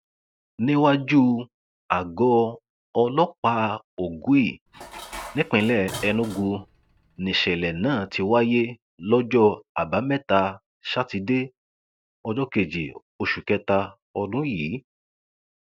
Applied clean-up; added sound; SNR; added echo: none; Dishes, pots, and pans; 17 dB; none.